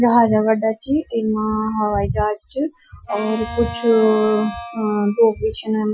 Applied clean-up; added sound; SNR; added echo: classical method Wiener filter.